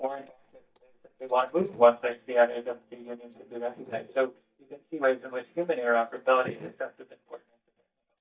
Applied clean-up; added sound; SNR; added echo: neural mask model DeepFilterNet 3.